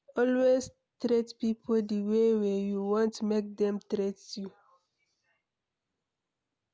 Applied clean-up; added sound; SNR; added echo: none; none; none; none.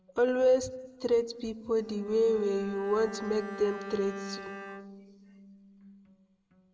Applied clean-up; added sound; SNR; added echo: none; Bowed string instrument; 14 dB; reverberation time 1.1 s.